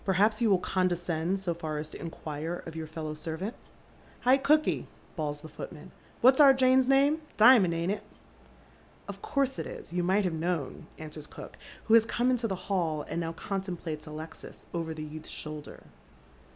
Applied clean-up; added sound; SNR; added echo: none; none; none; none.